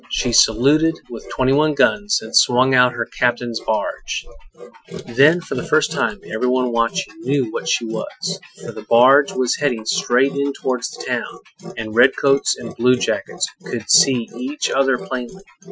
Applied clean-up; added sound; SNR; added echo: classical method Wiener filter.